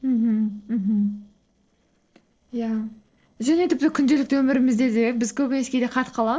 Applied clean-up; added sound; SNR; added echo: neural separator model SepFormer DNS4.